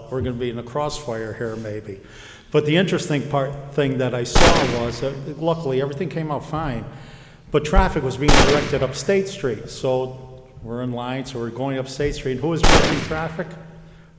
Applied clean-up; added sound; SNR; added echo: none; Gunshot, gunfire; -4 dB; none.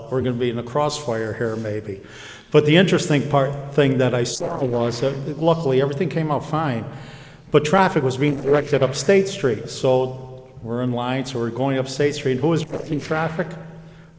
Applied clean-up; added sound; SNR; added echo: neural separator model SepFormer DNS4.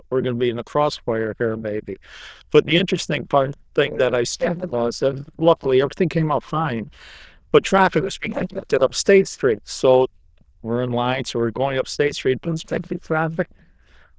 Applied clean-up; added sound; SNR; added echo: neural diffusion model UNIVERSE++.